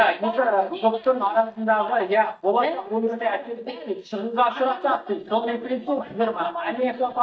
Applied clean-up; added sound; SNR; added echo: neural mask model DeepFilterNet 3.